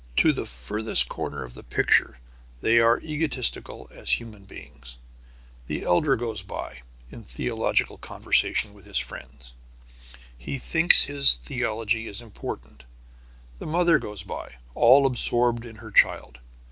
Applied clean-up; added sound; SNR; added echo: none; none; none; none.